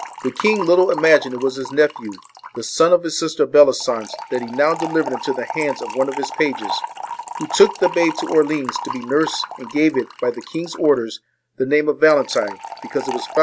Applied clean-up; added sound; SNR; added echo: none; Fill (with liquid) / Trickle, dribble; 12 dB; none.